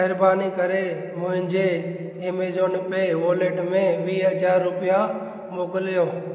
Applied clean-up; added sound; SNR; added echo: none; none; none; none.